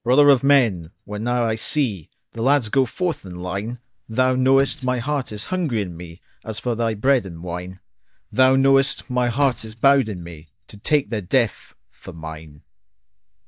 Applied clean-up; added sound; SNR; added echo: neural mask model DeepFilterNet 3.